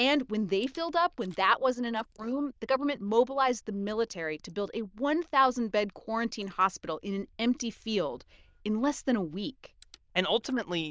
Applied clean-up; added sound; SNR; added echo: neural diffusion model UNIVERSE++.